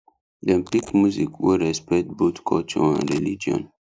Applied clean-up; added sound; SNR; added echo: neural mask model Resemble Enhance denoiser.